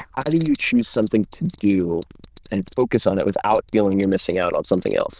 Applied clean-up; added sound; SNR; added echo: neural diffusion model UNIVERSE++.